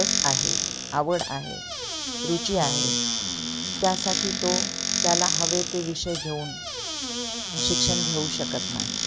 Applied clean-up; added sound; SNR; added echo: none; Squeak / Cupboard open or close; -2 dB; none.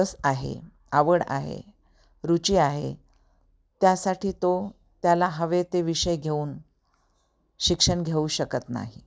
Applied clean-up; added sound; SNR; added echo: none; none; none; none.